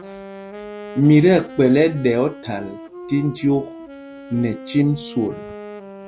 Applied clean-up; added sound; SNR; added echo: none; Wind instrument, woodwind instrument; 15 dB; none.